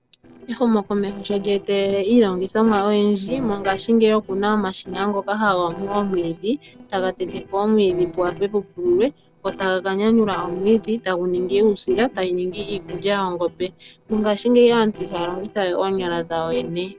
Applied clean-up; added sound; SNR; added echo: neural separator model SepFormer DNS4.